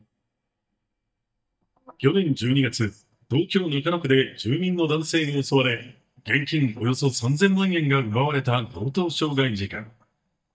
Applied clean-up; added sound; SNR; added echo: neural mask model DeepFilterNet 3.